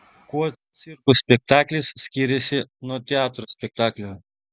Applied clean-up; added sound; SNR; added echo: none; none; none; none.